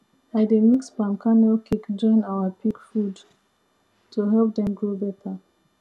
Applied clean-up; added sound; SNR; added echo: none; none; none; none.